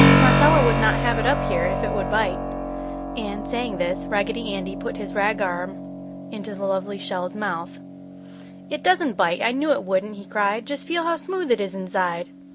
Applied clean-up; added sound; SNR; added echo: none; Keyboard (musical); 1 dB; none.